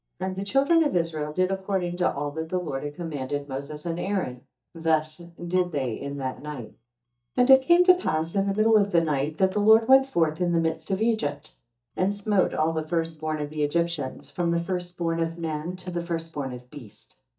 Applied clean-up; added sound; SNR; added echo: neural mask model DeepFilterNet 3.